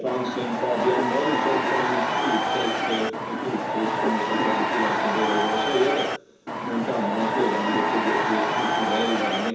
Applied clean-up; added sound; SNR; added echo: none; Crowd / Cheering; -3 dB; reverberation time 0.6 s.